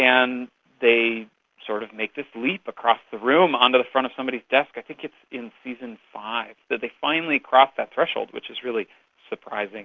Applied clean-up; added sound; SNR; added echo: none; none; none; none.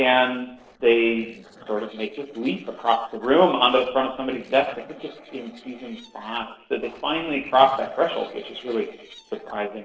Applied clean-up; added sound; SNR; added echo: neural separator model SepFormer DNS4.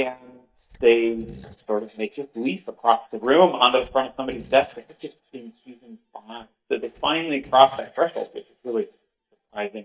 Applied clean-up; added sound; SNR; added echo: neural mask model DeepFilterNet 3.